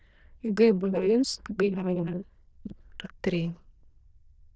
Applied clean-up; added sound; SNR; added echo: neural diffusion model UNIVERSE++.